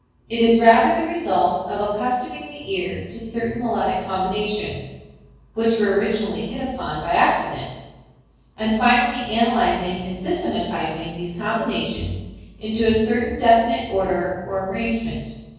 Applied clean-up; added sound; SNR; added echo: none; none; none; reverberation time 1.3 s.